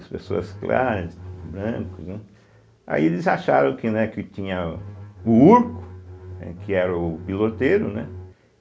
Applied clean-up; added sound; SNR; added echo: none; Bowed string instrument; 15 dB; none.